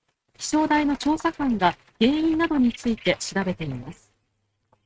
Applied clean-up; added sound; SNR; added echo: neural mask model RNNoise.